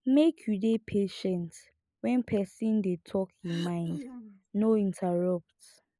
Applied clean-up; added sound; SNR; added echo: neural mask model Resemble Enhance denoiser.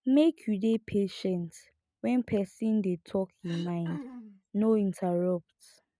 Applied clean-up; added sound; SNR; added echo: neural mask model RNNoise.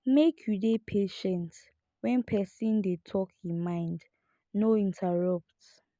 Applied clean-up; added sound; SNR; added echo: none; none; none; none.